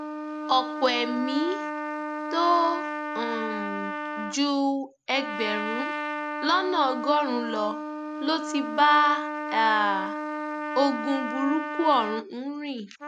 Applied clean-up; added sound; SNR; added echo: none; Trumpet; 6 dB; none.